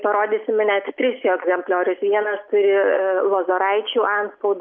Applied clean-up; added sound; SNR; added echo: none; none; none; none.